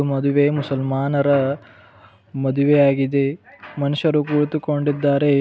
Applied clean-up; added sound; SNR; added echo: none; none; none; none.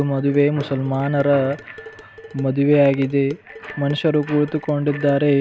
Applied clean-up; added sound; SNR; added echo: none; Bicycle bell + Dishes, pots, and pans; 19 dB; none.